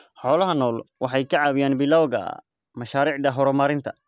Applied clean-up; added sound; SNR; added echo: none; none; none; none.